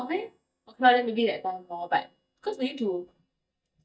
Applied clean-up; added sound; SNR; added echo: neural mask model DeepFilterNet 3.